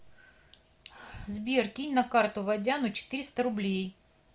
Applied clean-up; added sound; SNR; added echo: none; none; none; none.